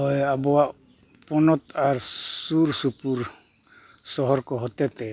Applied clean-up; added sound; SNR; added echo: none; none; none; none.